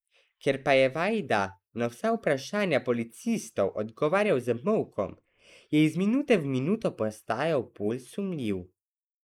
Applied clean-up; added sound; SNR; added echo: neural mask model Resemble Enhance denoiser.